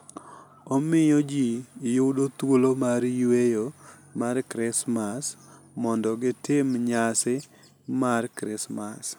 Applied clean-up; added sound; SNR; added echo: none; none; none; none.